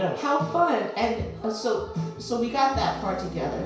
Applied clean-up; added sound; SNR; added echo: none; none; none; reverberation time 0.6 s.